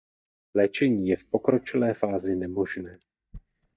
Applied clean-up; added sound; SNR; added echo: neural mask model DeepFilterNet 3.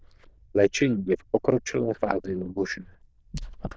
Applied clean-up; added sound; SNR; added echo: neural diffusion model UNIVERSE++.